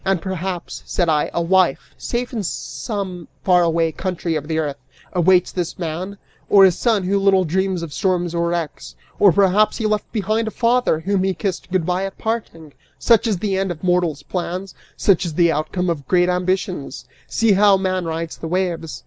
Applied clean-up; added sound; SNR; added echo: none; none; none; none.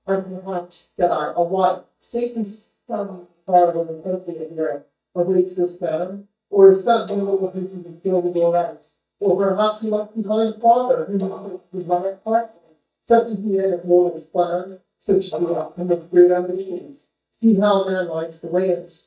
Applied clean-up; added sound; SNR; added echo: neural mask model DeepFilterNet 3.